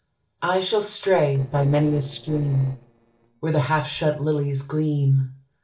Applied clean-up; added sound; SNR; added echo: neural separator model SepFormer DNS4.